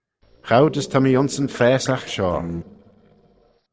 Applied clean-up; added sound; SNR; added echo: neural separator model SepFormer DNS4.